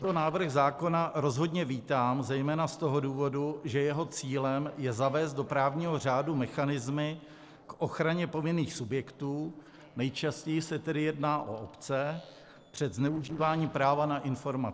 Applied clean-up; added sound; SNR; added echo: neural separator model SepFormer DNS4.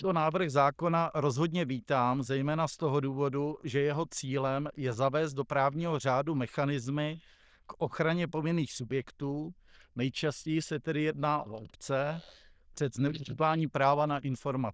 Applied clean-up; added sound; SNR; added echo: neural diffusion model UNIVERSE++.